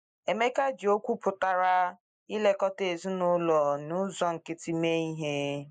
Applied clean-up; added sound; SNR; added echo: neural mask model Resemble Enhance denoiser.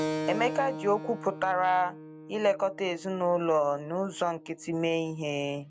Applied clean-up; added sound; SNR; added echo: none; Keyboard (musical); 10 dB; none.